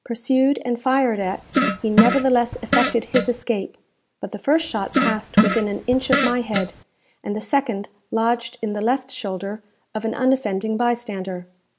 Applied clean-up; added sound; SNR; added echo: none; Fart; 0 dB; none.